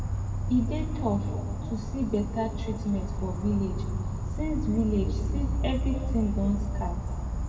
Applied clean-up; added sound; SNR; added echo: none; Insect; -1 dB; reverberation time 2.1 s.